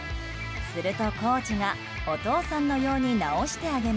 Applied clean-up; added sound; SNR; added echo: none; none; none; none.